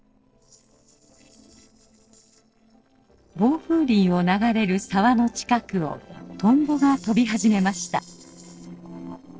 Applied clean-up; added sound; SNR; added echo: neural separator model SepFormer DNS4.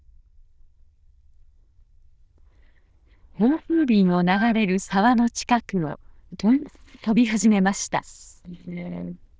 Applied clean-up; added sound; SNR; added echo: neural diffusion model UNIVERSE++.